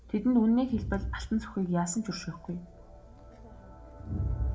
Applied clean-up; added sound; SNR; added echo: none; Crowd; 7 dB; reverberation time 0.3 s.